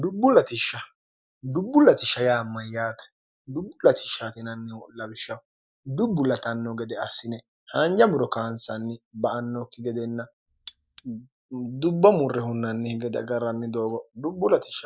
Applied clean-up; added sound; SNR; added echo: neural mask model DeepFilterNet 3.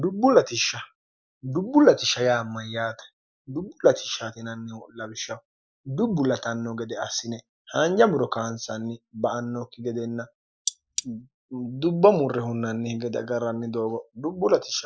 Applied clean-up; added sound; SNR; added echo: neural mask model Resemble Enhance denoiser.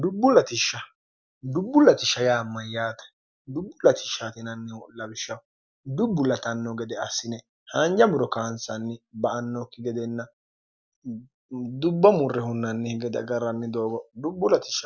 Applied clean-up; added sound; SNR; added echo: none; none; none; none.